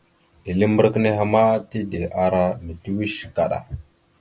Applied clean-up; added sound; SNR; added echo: none; none; none; none.